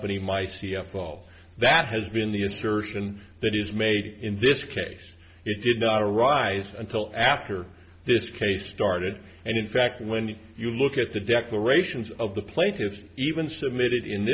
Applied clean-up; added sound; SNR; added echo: none; none; none; none.